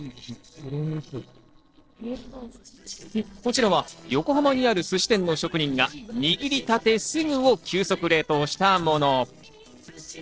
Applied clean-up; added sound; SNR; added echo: neural separator model SepFormer DNS4.